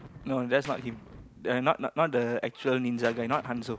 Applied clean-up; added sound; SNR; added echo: none; Gunshot, gunfire; 20 dB; none.